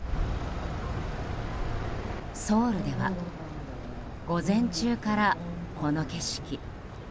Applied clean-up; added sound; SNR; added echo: none; none; none; none.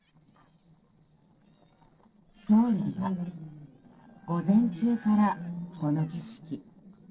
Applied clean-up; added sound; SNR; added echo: neural separator model SepFormer DNS4.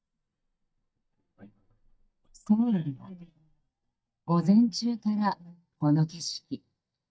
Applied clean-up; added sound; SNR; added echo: neural mask model DeepFilterNet 3.